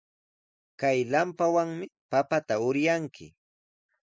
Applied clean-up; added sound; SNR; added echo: none; none; none; none.